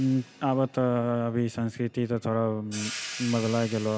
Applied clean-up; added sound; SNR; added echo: none; Hi-hat; 15 dB; none.